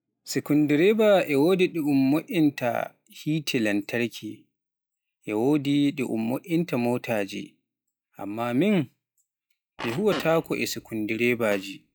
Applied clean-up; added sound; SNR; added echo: classical method log-MMSE.